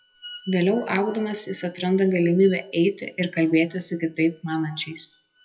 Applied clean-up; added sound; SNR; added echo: classical method WPE with log-MMSE.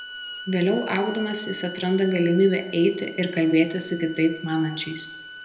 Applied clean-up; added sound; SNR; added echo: none; Bowed string instrument; 15 dB; reverberation time 0.8 s.